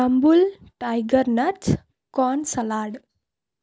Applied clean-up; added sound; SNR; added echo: none; none; none; none.